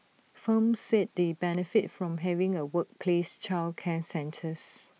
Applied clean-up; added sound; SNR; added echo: none; none; none; none.